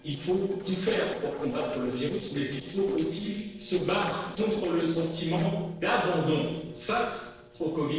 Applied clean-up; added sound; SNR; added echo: neural separator model SepFormer DNS4.